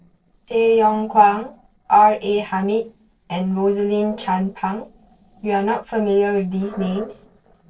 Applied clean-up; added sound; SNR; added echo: neural separator model SepFormer DNS4.